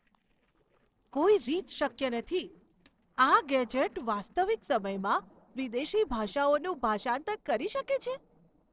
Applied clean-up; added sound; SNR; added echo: neural separator model SepFormer DNS4.